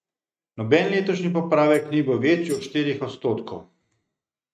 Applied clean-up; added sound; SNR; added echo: neural mask model RNNoise.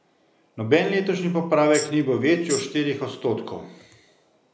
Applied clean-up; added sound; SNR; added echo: none; Tambourine; 3 dB; none.